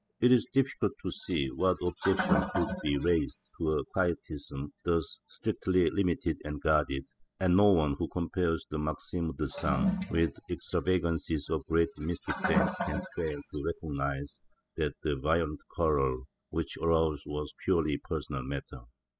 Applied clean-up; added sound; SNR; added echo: classical method spectral subtraction.